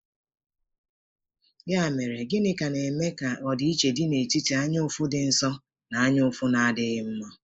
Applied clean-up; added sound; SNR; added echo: neural mask model Resemble Enhance denoiser.